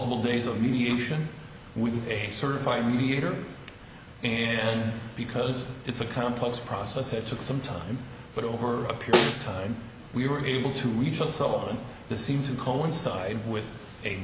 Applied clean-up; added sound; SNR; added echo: none; Snare drum; -1 dB; none.